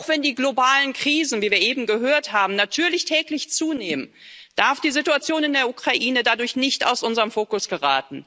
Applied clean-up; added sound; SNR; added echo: none; none; none; none.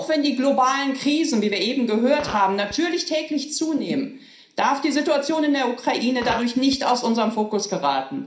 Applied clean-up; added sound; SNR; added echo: none; Fart; 17 dB; reverberation time 0.5 s.